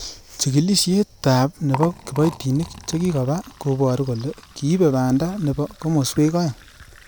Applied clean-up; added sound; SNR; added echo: none; Liquid; 18 dB; none.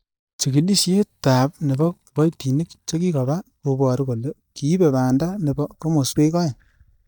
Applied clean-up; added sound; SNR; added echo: neural mask model DeepFilterNet 3.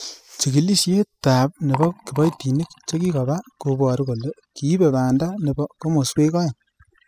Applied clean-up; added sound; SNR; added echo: classical method spectral subtraction.